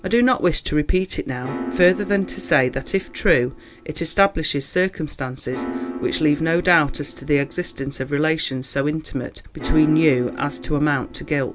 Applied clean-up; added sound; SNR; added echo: none; Piano; 13 dB; none.